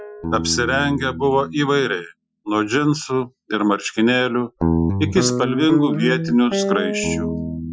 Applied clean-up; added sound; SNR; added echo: classical method Wiener filter.